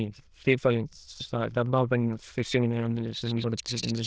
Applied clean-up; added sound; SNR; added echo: neural diffusion model UNIVERSE++.